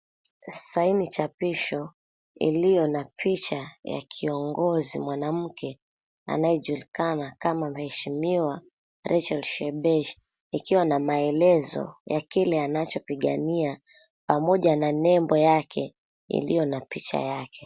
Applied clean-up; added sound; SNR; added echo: none; none; none; none.